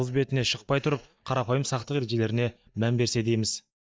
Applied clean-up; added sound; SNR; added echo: neural mask model DeepFilterNet 3.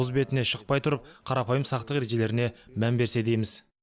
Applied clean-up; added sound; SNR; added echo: none; none; none; none.